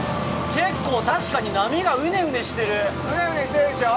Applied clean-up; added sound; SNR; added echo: none; Fart; 19 dB; none.